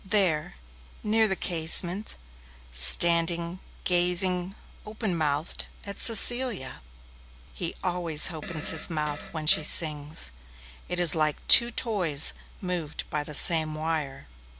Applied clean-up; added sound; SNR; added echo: none; Fart; 15 dB; none.